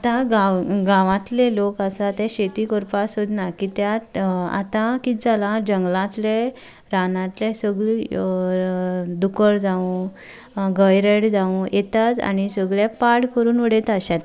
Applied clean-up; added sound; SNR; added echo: none; none; none; none.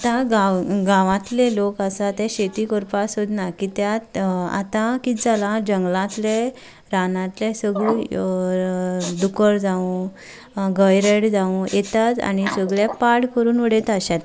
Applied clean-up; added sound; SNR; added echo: none; Respiratory sounds; 18 dB; none.